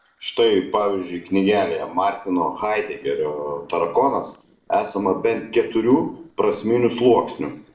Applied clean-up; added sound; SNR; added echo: neural separator model SepFormer DNS4.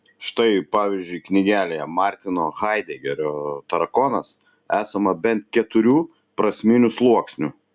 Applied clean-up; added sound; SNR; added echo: none; none; none; none.